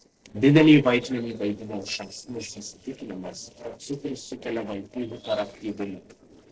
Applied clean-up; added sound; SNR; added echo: neural separator model SepFormer DNS4.